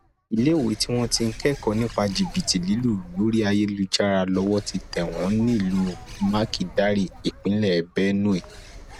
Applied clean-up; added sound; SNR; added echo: none; Bird; 17 dB; none.